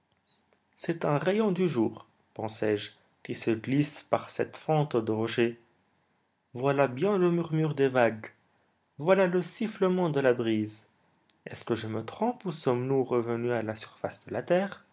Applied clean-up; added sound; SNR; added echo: none; none; none; none.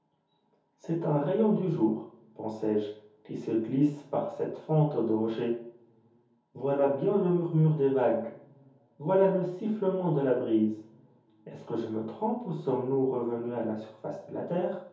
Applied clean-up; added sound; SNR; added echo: none; none; none; reverberation time 0.6 s.